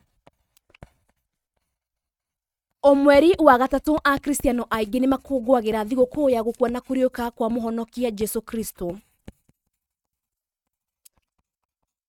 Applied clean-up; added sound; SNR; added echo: neural mask model RNNoise.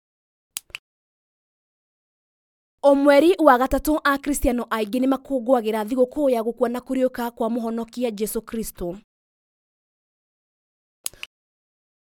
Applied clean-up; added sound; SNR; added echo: none; none; none; none.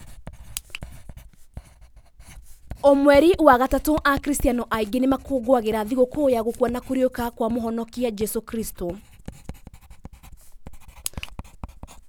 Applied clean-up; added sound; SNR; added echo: none; Writing; 16 dB; none.